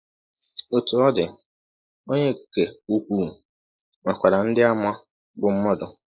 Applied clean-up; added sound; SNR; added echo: neural mask model Resemble Enhance denoiser.